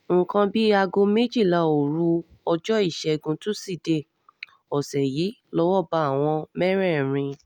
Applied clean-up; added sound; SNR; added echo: none; none; none; none.